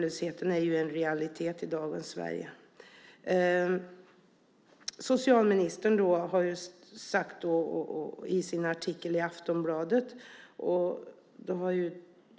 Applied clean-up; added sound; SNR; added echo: none; none; none; none.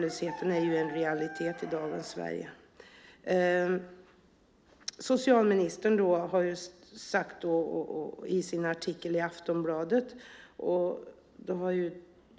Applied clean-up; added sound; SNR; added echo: none; Chicken, rooster; 20 dB; none.